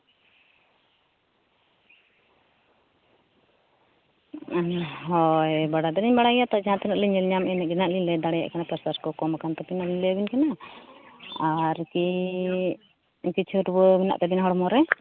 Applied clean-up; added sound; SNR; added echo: none; none; none; none.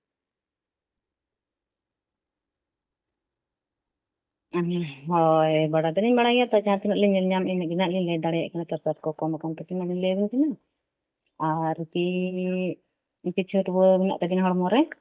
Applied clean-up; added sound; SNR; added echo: neural mask model DeepFilterNet 3.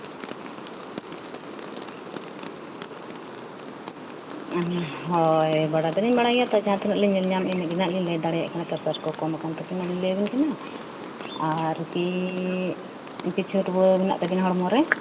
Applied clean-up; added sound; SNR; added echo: none; Rain; 12 dB; reverberation time 1.2 s.